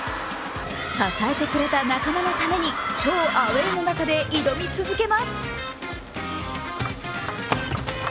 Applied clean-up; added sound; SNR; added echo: none; Snare drum; 17 dB; none.